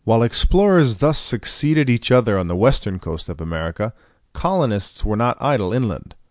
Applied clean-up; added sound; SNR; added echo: none; none; none; none.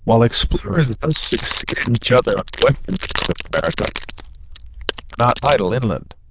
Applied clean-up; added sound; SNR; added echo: neural diffusion model UNIVERSE++.